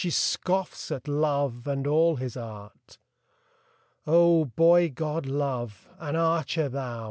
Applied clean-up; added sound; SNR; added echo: none; none; none; none.